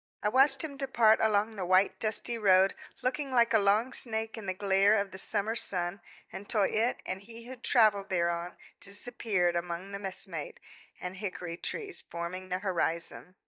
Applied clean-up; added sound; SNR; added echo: neural mask model DeepFilterNet 3.